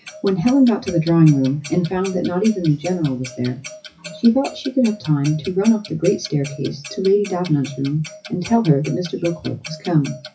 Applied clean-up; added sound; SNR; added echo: classical method WPE with log-MMSE.